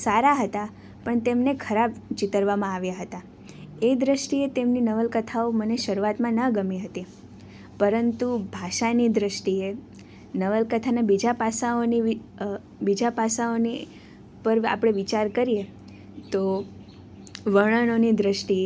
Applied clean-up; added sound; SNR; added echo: none; none; none; none.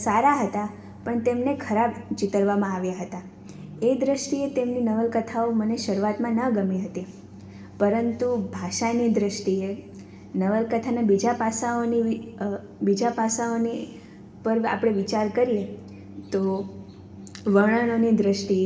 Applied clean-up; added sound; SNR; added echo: none; none; none; reverberation time 1.2 s.